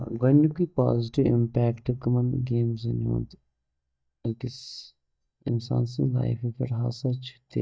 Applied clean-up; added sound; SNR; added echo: neural mask model DeepFilterNet 3.